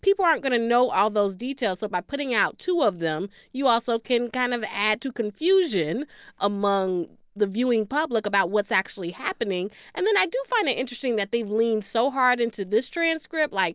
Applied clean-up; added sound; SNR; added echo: none; none; none; none.